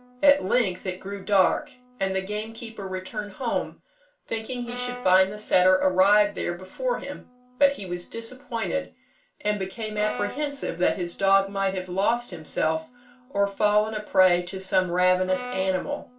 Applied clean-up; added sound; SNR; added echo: none; Brass instrument; 19 dB; reverberation time 0.3 s.